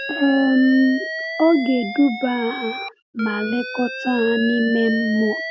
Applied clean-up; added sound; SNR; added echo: none; Alarm; 9 dB; none.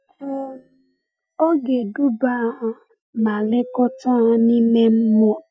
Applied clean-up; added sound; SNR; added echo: neural mask model DeepFilterNet 3.